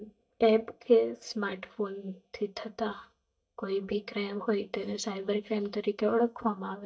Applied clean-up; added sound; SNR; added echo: neural mask model DeepFilterNet 3.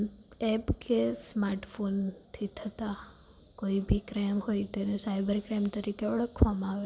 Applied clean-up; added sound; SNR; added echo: none; none; none; none.